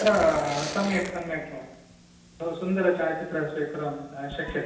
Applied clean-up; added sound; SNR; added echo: none; Fire; 13 dB; reverberation time 0.9 s.